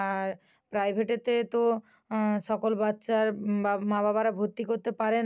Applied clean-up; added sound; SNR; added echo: none; none; none; none.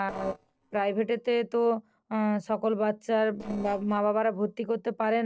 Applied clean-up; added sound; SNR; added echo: neural separator model SepFormer DNS4.